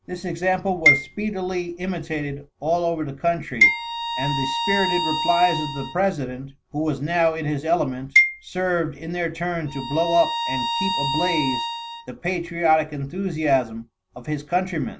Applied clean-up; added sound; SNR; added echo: none; Marimba, xylophone + Bowed string instrument; 0 dB; none.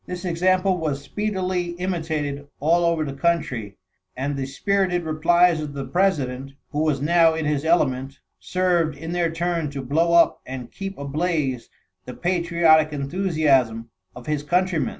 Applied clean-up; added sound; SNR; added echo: none; none; none; none.